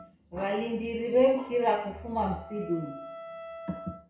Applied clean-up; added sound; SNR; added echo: none; Wind instrument, woodwind instrument; 16 dB; reverberation time 0.6 s.